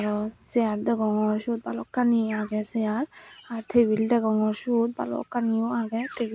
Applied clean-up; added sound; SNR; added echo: none; none; none; none.